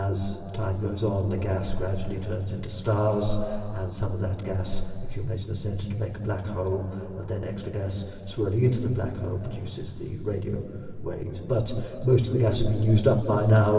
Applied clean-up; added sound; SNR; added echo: none; Chime; 15 dB; reverberation time 2.8 s.